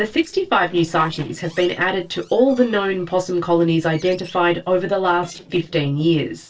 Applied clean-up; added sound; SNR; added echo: neural separator model SepFormer DNS4.